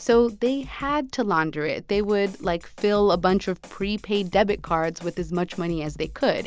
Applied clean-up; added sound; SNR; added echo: none; Drum kit; 19 dB; none.